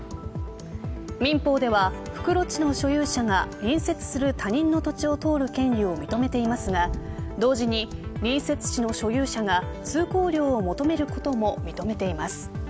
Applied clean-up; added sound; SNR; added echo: none; Thunder; 18 dB; none.